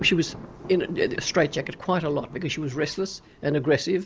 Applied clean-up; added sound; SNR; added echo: none; Thunder; 19 dB; none.